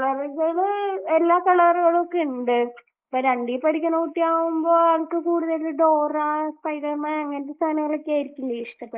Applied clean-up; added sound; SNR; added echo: neural mask model Resemble Enhance denoiser.